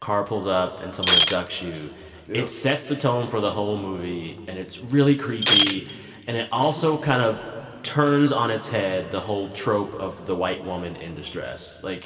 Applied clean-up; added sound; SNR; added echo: none; Shatter; -2 dB; reverberation time 2.4 s.